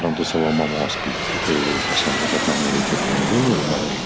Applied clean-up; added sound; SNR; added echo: none; Aircraft; 1 dB; none.